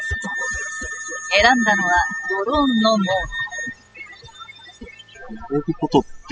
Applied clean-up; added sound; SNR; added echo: classical method spectral subtraction.